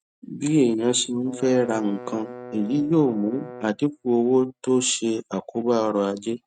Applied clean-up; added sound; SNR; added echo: neural mask model RNNoise.